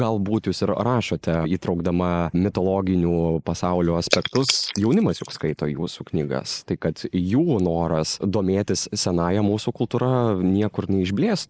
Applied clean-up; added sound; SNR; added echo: neural mask model Resemble Enhance denoiser.